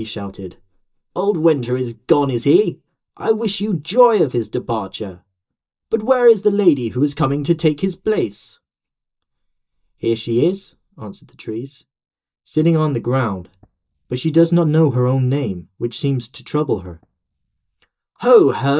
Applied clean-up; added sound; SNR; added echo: neural mask model DeepFilterNet 3.